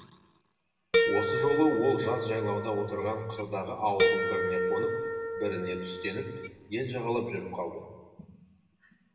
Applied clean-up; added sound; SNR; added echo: none; Harp; -2 dB; reverberation time 1.2 s.